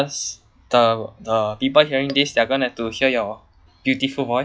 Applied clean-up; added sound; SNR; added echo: classical method log-MMSE.